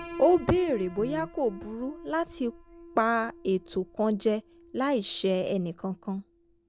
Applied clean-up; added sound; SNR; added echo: none; Piano; 16 dB; none.